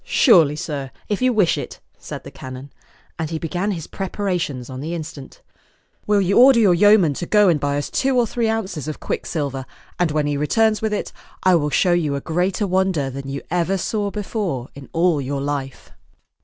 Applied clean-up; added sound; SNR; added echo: none; none; none; none.